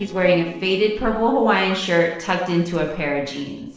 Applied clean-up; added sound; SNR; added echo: neural separator model SepFormer DNS4.